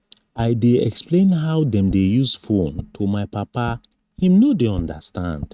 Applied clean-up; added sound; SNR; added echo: neural mask model RNNoise.